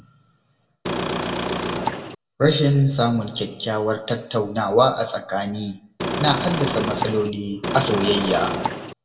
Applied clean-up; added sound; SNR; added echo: none; Engine / Car; 2 dB; reverberation time 0.2 s.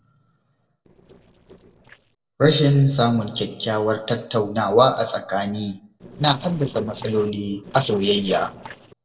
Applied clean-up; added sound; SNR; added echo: neural separator model SepFormer DNS4.